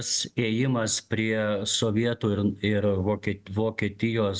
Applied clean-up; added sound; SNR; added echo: none; none; none; none.